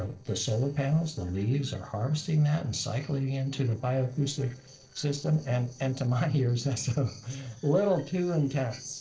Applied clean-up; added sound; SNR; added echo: neural separator model SepFormer DNS4.